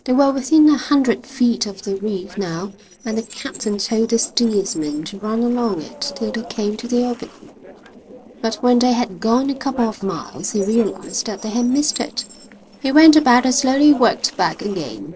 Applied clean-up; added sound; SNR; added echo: neural separator model SepFormer DNS4.